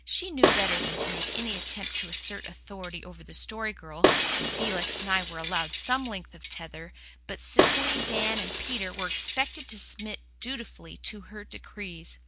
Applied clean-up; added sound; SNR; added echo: none; Shatter; -4 dB; none.